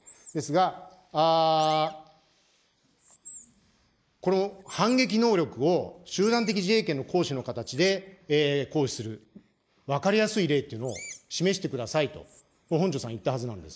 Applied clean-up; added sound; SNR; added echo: neural mask model Resemble Enhance denoiser.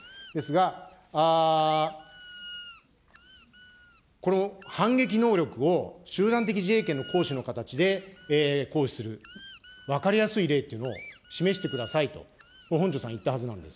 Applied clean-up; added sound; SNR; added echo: none; Squeak; 18 dB; none.